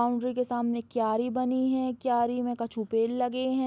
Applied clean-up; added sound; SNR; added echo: none; none; none; none.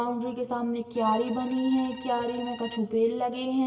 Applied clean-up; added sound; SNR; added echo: none; Bowed string instrument; 17 dB; reverberation time 1.4 s.